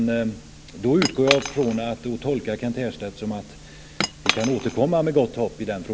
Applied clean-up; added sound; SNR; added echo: none; Cutlery, silverware / Chink, clink; 7 dB; none.